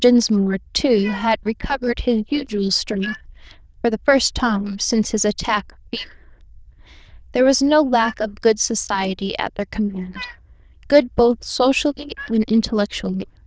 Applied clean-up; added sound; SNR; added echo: neural diffusion model UNIVERSE++.